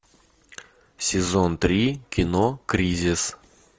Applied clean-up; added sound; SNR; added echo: none; none; none; none.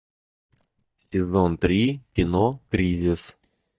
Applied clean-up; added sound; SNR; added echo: neural mask model DeepFilterNet 3.